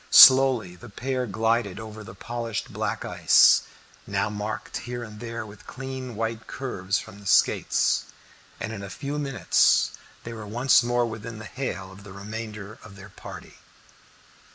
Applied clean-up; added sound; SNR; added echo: none; none; none; none.